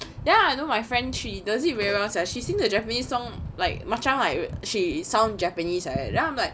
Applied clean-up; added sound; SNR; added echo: none; none; none; none.